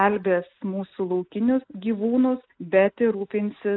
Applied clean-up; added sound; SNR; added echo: neural mask model Resemble Enhance denoiser.